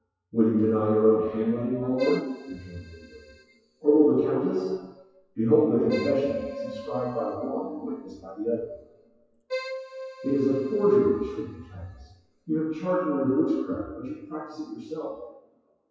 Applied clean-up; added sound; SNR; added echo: classical method WPE with log-MMSE.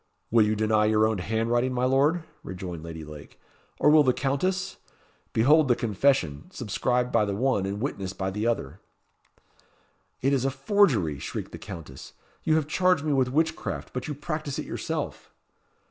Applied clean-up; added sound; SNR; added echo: none; none; none; none.